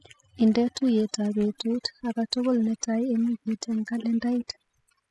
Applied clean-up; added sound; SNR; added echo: classical method spectral subtraction.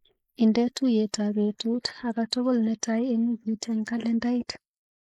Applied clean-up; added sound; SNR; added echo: neural mask model Resemble Enhance denoiser.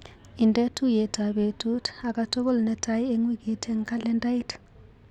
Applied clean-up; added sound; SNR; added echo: none; none; none; none.